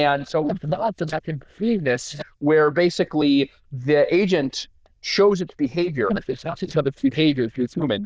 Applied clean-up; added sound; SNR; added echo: neural diffusion model UNIVERSE++.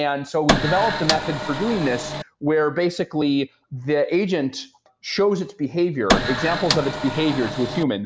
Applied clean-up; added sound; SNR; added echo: none; Printer; 2 dB; none.